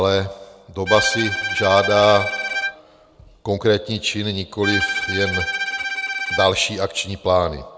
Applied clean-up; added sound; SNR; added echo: none; Bowed string instrument; 4 dB; none.